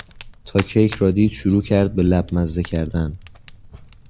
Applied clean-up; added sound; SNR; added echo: none; Fire; 17 dB; none.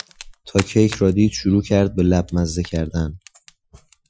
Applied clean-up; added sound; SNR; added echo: classical method Wiener filter.